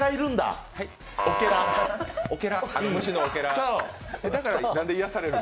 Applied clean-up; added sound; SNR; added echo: none; none; none; none.